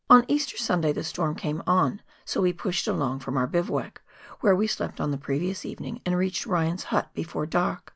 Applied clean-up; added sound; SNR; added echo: none; none; none; none.